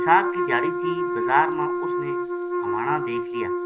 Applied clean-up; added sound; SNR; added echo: none; Wind instrument, woodwind instrument; 0 dB; none.